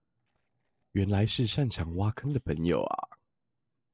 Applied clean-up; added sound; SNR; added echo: neural separator model SepFormer DNS4.